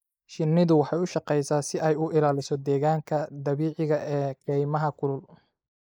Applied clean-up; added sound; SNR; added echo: neural mask model Resemble Enhance denoiser.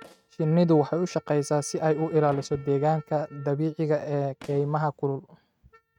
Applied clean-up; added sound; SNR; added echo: neural mask model RNNoise.